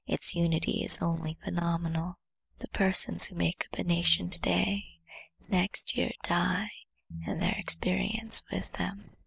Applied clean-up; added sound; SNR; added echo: neural separator model SepFormer DNS4.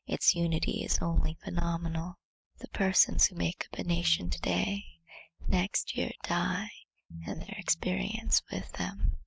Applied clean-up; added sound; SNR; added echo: neural mask model RNNoise.